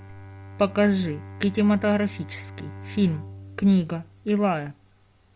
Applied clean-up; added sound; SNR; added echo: none; Bowed string instrument; 16 dB; none.